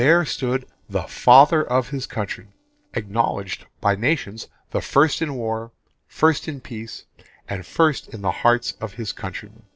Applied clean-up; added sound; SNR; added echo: neural separator model SepFormer DNS4.